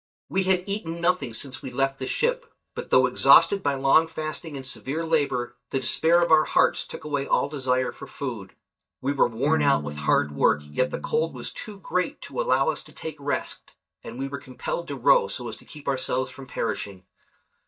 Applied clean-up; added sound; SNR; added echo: neural mask model DeepFilterNet 3.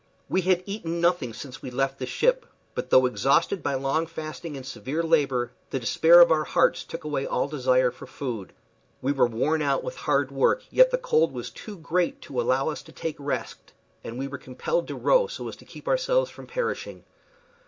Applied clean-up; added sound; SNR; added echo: none; none; none; none.